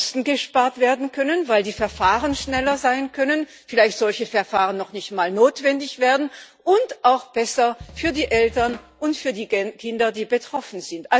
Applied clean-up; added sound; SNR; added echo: none; Drum kit; 20 dB; none.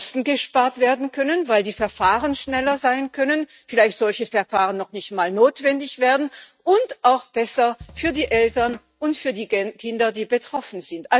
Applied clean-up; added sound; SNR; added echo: neural mask model RNNoise.